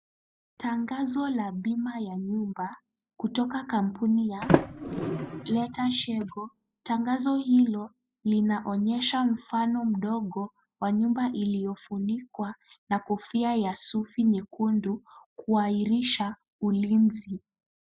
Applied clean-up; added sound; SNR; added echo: classical method spectral subtraction.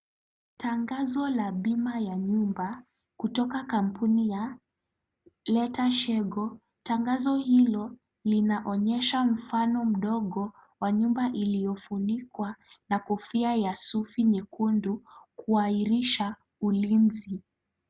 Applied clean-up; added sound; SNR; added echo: none; none; none; none.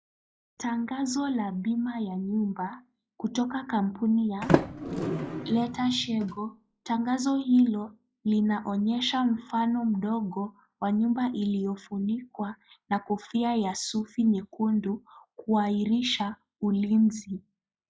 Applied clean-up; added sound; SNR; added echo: classical method log-MMSE.